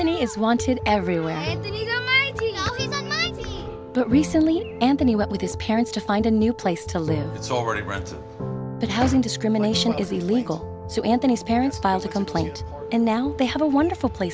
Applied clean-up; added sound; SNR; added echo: none; none; none; none.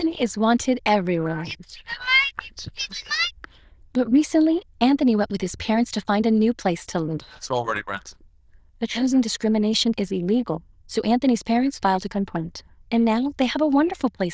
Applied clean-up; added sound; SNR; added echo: neural diffusion model UNIVERSE++.